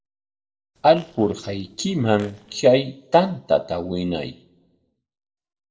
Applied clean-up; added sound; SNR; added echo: neural separator model SepFormer DNS4.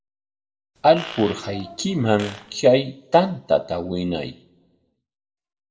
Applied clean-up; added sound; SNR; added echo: none; Fart; 16 dB; reverberation time 0.4 s.